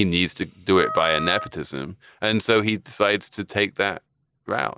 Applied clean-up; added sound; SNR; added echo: none; Wind instrument, woodwind instrument; 8 dB; none.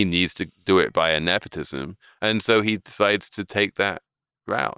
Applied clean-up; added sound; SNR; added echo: neural separator model SepFormer WHAM!.